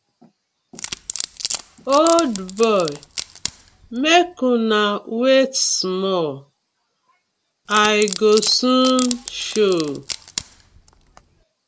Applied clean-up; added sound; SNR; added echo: none; Wood; 11 dB; none.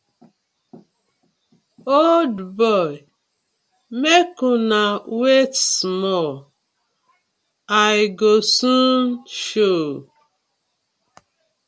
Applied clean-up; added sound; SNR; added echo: none; none; none; none.